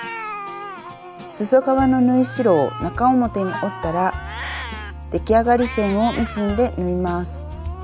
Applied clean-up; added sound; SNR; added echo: none; Cat; 14 dB; none.